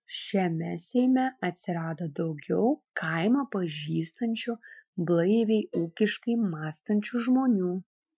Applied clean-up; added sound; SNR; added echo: classical method Wiener filter.